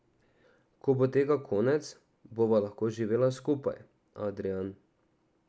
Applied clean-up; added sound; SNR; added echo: none; none; none; none.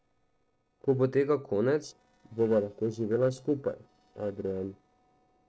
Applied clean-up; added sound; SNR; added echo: neural separator model SepFormer DNS4.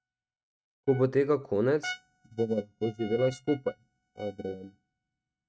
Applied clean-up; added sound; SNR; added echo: neural mask model RNNoise.